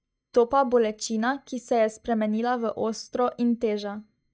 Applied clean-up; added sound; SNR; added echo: neural mask model DeepFilterNet 3.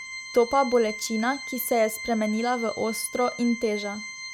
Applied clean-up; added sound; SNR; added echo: none; Organ; 12 dB; none.